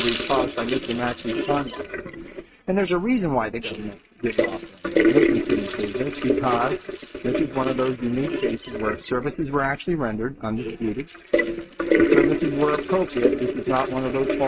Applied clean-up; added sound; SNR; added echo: neural mask model RNNoise.